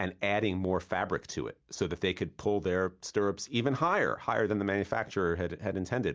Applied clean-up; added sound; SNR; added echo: none; none; none; none.